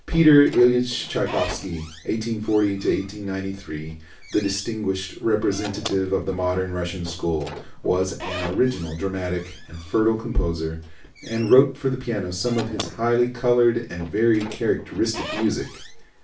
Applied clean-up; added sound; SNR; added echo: none; Squeak / Slam; 16 dB; reverberation time 0.3 s.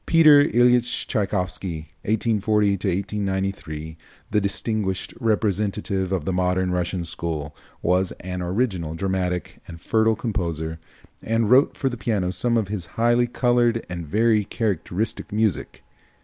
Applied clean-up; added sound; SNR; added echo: none; none; none; none.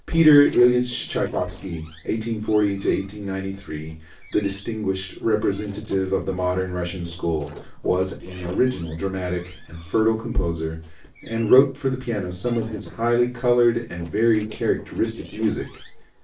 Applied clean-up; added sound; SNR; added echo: neural separator model SepFormer DNS4.